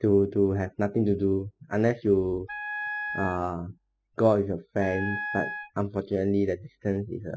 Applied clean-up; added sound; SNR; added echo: classical method spectral subtraction.